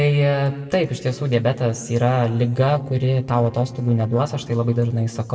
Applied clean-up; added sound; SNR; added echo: neural separator model SepFormer DNS4.